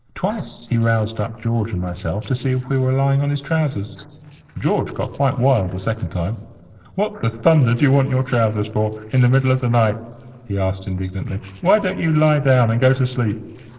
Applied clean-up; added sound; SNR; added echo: neural separator model SepFormer DNS4.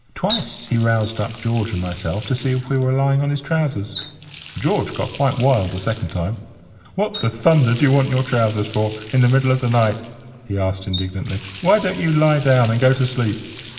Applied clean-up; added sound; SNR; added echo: none; Water tap, faucet; 15 dB; reverberation time 2.6 s.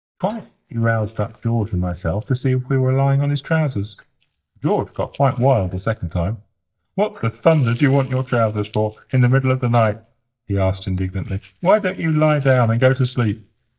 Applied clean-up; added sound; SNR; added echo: neural mask model DeepFilterNet 3.